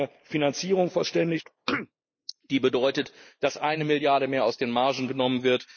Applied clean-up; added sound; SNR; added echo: neural mask model Resemble Enhance denoiser.